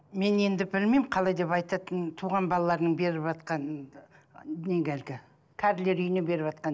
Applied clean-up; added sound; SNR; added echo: none; none; none; none.